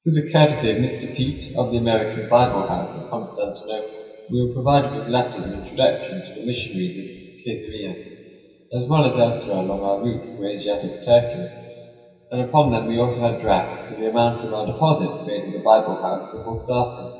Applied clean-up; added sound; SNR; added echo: none; none; none; reverberation time 2.6 s.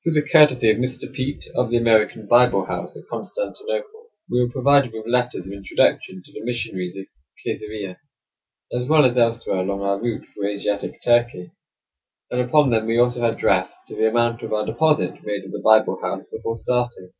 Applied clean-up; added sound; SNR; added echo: none; none; none; none.